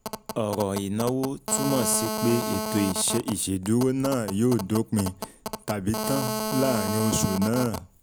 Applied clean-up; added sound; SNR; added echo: none; Telephone; 6 dB; none.